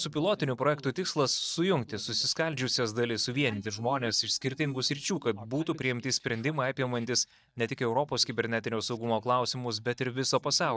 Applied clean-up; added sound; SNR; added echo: neural mask model DeepFilterNet 3.